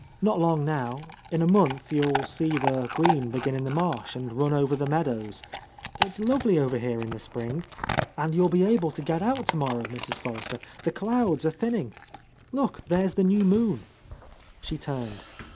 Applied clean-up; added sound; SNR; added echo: none; Chewing, mastication / Dog; 10 dB; none.